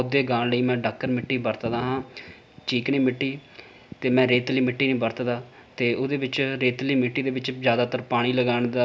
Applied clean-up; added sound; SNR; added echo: none; none; none; none.